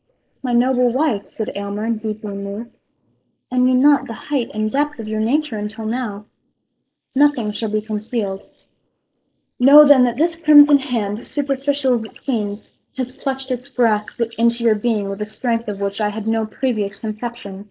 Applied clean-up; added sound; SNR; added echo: neural mask model Resemble Enhance denoiser.